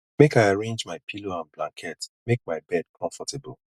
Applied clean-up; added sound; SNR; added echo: none; none; none; none.